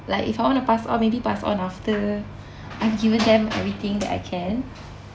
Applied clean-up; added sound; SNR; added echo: none; none; none; none.